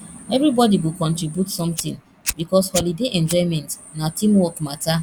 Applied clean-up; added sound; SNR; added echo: none; Fire; 15 dB; none.